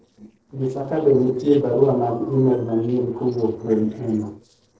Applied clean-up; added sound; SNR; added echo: neural separator model SepFormer DNS4.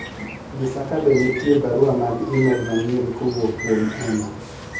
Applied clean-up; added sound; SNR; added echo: none; Bird; 12 dB; reverberation time 0.7 s.